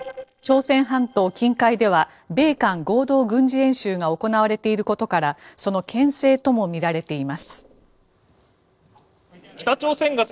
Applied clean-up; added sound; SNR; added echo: neural separator model SepFormer DNS4.